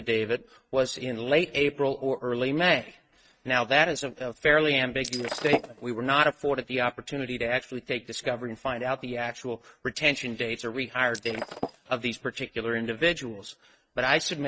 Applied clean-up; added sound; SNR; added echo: neural mask model RNNoise.